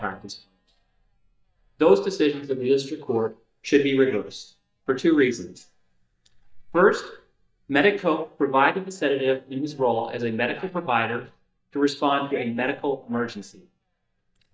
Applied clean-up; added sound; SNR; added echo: neural mask model DeepFilterNet 3.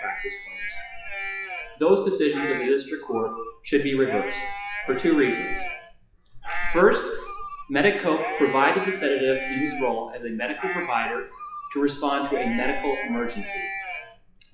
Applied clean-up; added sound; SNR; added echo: classical method WPE with log-MMSE.